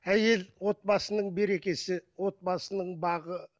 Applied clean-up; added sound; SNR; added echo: none; none; none; none.